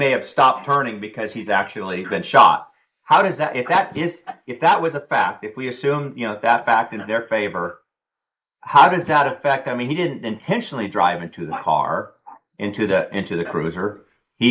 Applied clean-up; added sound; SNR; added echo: neural mask model Resemble Enhance denoiser.